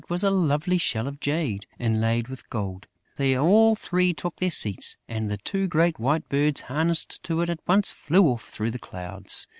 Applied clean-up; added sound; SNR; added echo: none; none; none; none.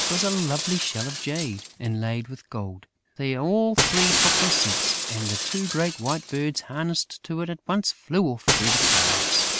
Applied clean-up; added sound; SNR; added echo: none; Shatter; 0 dB; none.